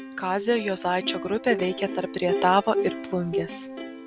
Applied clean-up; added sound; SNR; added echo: none; Plucked string instrument; 6 dB; none.